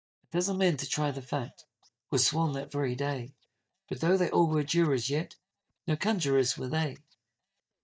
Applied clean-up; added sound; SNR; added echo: neural mask model DeepFilterNet 3.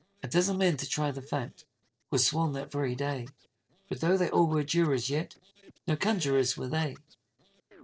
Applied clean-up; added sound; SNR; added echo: neural separator model SepFormer DNS4.